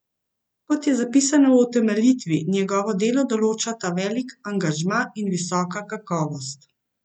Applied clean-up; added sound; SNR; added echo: none; none; none; none.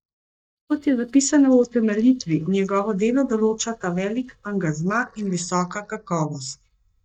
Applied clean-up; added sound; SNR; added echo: neural mask model DeepFilterNet 3.